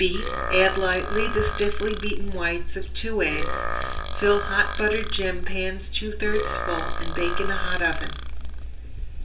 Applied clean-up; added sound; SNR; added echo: none; Burping, eructation; 10 dB; reverberation time 0.3 s.